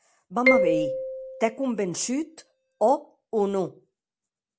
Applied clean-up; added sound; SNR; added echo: none; Marimba, xylophone; 1 dB; none.